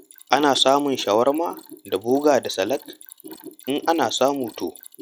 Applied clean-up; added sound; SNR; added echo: classical method log-MMSE.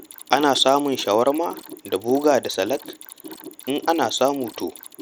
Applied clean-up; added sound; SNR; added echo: none; Mechanisms; 17 dB; none.